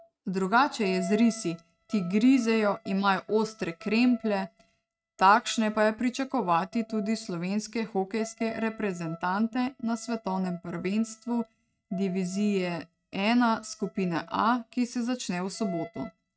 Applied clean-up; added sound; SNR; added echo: neural mask model RNNoise.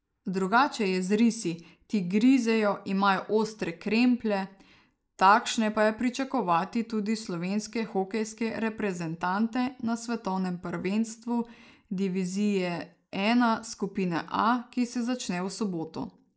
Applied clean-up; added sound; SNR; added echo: neural mask model Resemble Enhance denoiser.